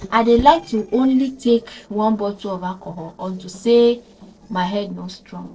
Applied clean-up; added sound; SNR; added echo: neural separator model SepFormer DNS4.